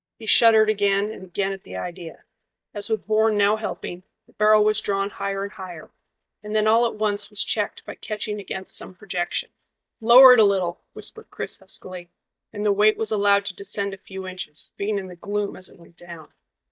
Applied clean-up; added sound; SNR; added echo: neural mask model DeepFilterNet 3.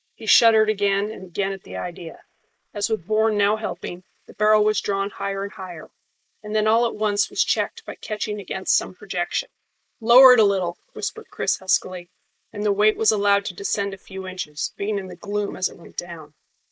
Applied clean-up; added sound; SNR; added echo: neural mask model Resemble Enhance denoiser.